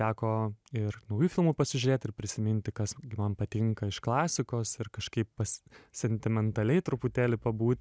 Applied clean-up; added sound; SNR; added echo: none; none; none; none.